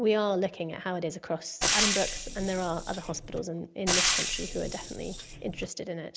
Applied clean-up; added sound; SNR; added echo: none; Frying (food); -1 dB; none.